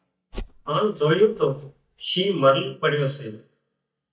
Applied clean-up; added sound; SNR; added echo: neural mask model DeepFilterNet 3.